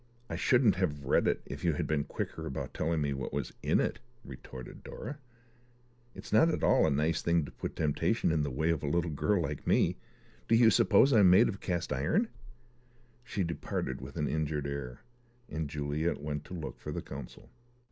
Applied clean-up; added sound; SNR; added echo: none; none; none; none.